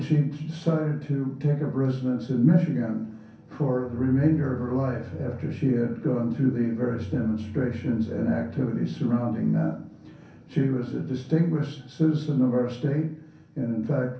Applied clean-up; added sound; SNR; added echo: none; Bowed string instrument; 15 dB; reverberation time 0.6 s.